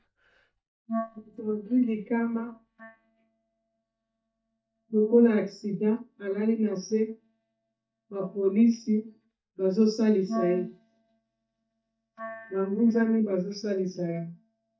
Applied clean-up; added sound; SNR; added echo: neural mask model DeepFilterNet 3.